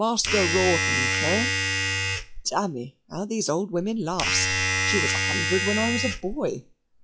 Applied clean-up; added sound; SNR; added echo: classical method log-MMSE.